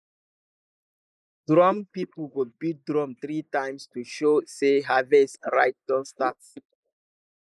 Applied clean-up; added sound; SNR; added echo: neural mask model Resemble Enhance denoiser.